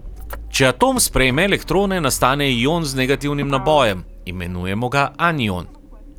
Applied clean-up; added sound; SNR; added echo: none; Motor vehicle (road); 15 dB; none.